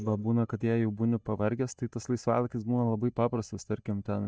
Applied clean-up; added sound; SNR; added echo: neural mask model DeepFilterNet 3.